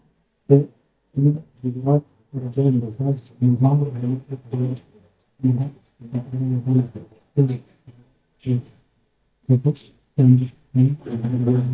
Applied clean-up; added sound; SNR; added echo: neural mask model DeepFilterNet 3.